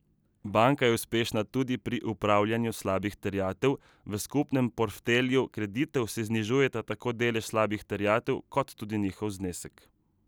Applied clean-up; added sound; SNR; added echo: none; none; none; none.